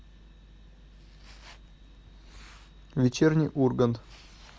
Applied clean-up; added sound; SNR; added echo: none; none; none; none.